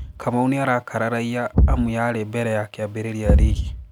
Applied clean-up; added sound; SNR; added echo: none; Thump, thud; -1 dB; none.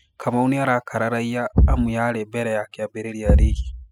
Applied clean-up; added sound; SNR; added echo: classical method spectral subtraction.